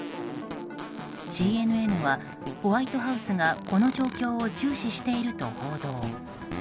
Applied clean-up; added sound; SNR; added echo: none; Fart; 12 dB; none.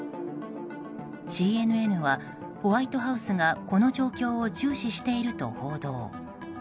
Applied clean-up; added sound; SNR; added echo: none; none; none; none.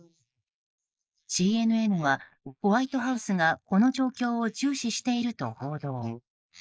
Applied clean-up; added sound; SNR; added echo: neural mask model Resemble Enhance denoiser.